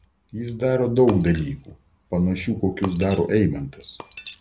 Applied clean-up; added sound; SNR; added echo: none; Shatter; 19 dB; none.